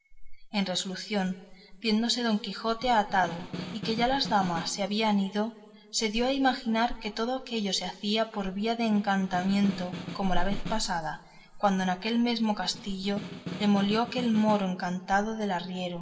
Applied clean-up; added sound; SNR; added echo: none; Snare drum; 11 dB; reverberation time 1.3 s.